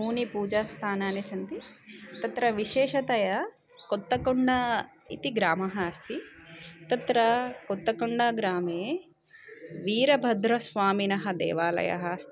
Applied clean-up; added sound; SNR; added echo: none; none; none; none.